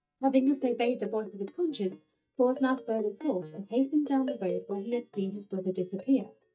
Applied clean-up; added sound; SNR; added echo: neural mask model DeepFilterNet 3.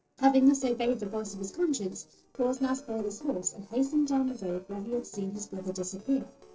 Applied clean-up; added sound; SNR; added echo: neural separator model SepFormer DNS4.